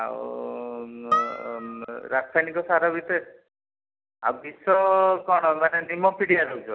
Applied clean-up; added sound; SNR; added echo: none; Harp; 6 dB; none.